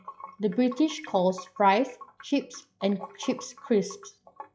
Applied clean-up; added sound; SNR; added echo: classical method log-MMSE.